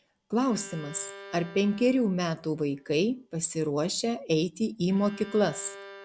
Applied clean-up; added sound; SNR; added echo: none; Bowed string instrument; 20 dB; none.